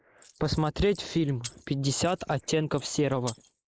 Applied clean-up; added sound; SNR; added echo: neural mask model Resemble Enhance denoiser.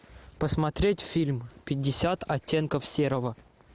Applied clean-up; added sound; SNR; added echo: none; none; none; none.